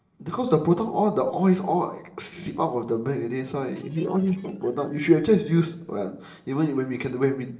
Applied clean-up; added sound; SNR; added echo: neural separator model SepFormer DNS4.